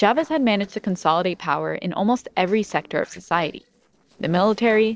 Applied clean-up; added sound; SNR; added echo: neural separator model SepFormer DNS4.